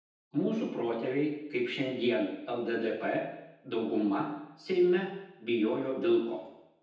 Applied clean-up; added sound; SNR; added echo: none; none; none; reverberation time 0.9 s.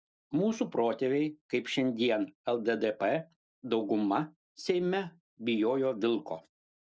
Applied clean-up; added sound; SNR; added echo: none; none; none; none.